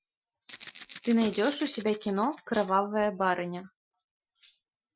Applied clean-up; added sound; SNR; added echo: classical method Wiener filter.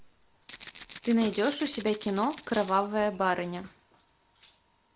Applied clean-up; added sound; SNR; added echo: none; Rattle (instrument); 9 dB; none.